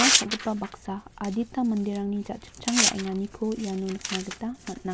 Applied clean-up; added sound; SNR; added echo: none; Tearing; 0 dB; none.